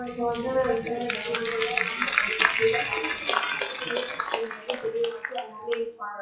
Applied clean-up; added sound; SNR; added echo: classical method WPE with log-MMSE.